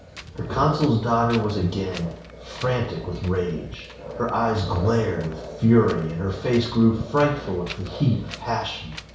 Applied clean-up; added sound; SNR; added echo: none; Wind; 18 dB; reverberation time 0.6 s.